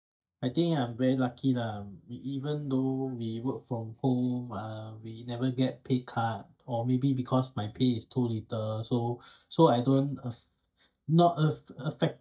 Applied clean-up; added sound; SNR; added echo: neural mask model DeepFilterNet 3.